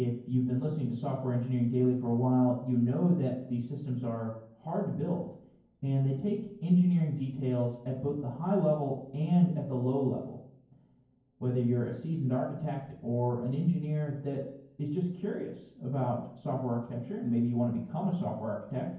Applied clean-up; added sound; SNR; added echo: none; none; none; reverberation time 0.9 s.